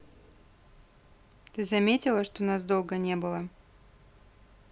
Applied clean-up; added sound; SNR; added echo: none; none; none; none.